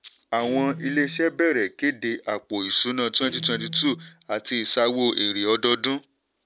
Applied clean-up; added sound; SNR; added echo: none; Guitar; 17 dB; none.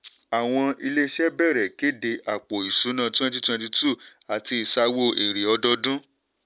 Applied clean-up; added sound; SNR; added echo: none; none; none; none.